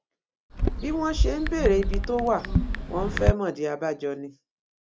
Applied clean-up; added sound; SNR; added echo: none; Chatter / Chirp, tweet / Car passing by / Typing; -1 dB; none.